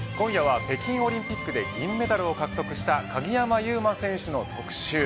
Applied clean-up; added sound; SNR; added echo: none; Keyboard (musical); 12 dB; none.